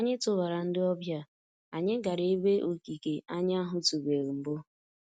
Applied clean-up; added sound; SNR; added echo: none; none; none; none.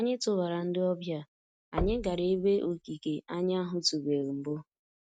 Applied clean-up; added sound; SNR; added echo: none; Knock; 11 dB; none.